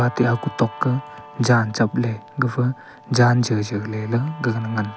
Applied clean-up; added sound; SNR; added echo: none; Guitar; 19 dB; none.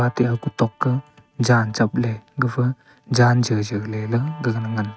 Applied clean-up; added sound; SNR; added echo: neural mask model RNNoise.